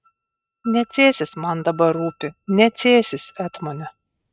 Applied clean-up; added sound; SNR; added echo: neural mask model RNNoise.